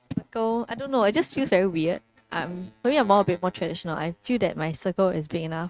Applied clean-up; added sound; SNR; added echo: neural mask model RNNoise.